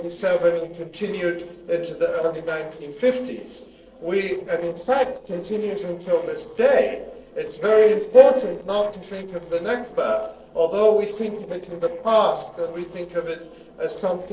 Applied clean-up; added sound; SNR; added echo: neural separator model SepFormer DNS4.